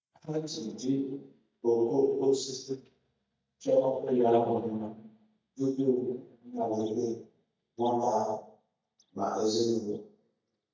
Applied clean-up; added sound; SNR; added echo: neural mask model DeepFilterNet 3.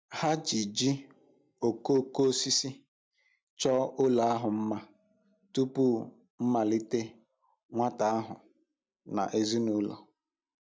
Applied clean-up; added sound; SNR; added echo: none; none; none; none.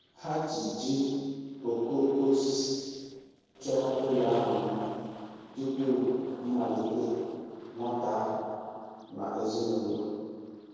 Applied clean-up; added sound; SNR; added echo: neural separator model SepFormer DNS4.